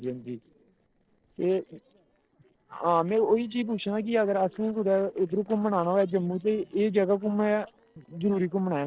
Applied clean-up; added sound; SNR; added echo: neural separator model SepFormer DNS4.